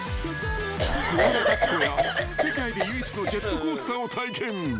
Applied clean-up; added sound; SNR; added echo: none; Cough; -2 dB; none.